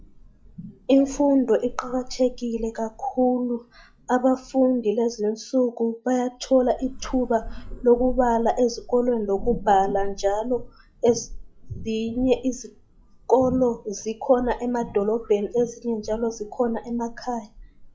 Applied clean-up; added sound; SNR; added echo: classical method log-MMSE.